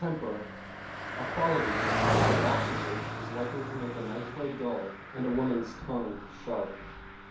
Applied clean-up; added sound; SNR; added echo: none; Car passing by; -1 dB; reverberation time 0.6 s.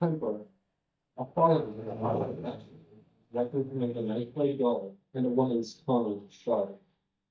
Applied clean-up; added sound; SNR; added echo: neural mask model DeepFilterNet 3.